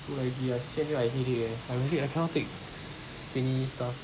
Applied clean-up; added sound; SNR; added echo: none; none; none; none.